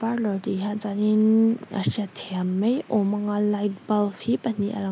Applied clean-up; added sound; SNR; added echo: none; none; none; none.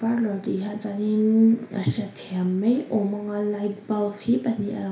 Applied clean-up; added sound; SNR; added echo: none; none; none; reverberation time 0.5 s.